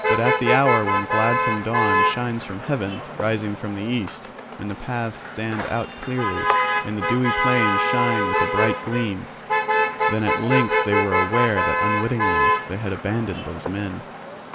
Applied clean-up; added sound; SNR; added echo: none; Motor vehicle (road); -2 dB; none.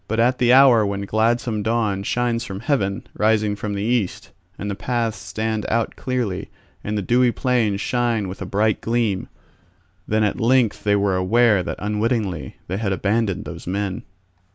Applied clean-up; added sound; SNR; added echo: none; none; none; none.